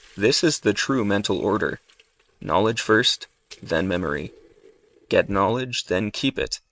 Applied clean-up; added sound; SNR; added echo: neural mask model RNNoise.